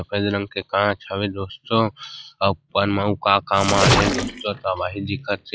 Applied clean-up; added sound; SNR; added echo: classical method log-MMSE.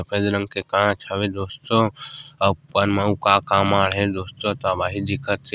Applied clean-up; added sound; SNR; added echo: none; none; none; none.